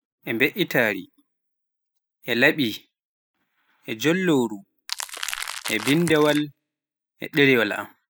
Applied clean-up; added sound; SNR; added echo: classical method spectral subtraction.